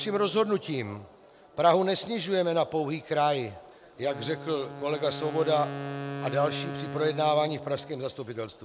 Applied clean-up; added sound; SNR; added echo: none; Wind instrument, woodwind instrument; 12 dB; none.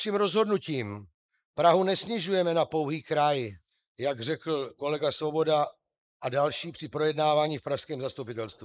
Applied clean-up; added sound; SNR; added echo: neural mask model Resemble Enhance denoiser.